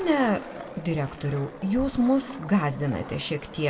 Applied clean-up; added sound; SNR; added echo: none; Skateboard; 15 dB; reverberation time 1.0 s.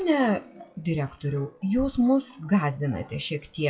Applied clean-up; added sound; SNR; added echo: classical method WPE with log-MMSE.